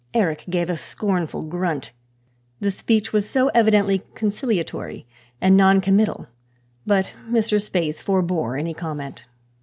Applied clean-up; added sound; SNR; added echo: none; none; none; none.